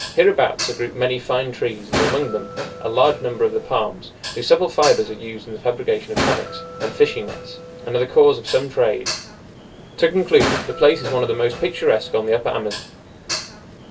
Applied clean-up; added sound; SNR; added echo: none; Dishes, pots, and pans; 9 dB; reverberation time 0.2 s.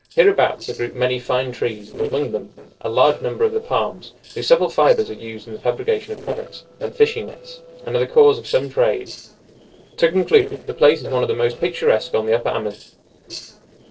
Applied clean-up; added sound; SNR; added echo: neural separator model SepFormer DNS4.